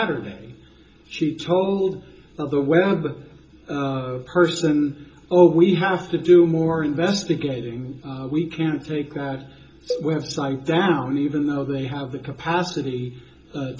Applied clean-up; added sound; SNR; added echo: none; Cowbell; 13 dB; reverberation time 0.2 s.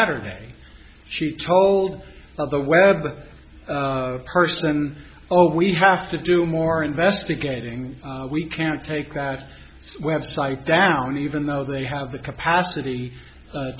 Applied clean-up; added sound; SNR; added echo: none; none; none; none.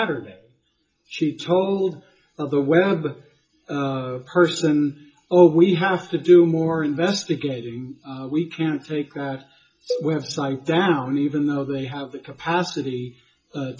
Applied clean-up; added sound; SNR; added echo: classical method WPE with log-MMSE.